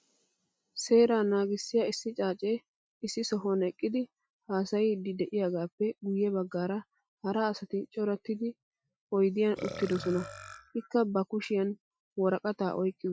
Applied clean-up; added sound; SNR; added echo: classical method Wiener filter.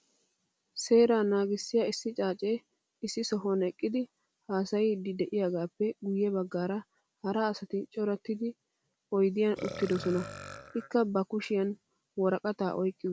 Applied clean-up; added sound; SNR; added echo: none; Burping, eructation; 14 dB; none.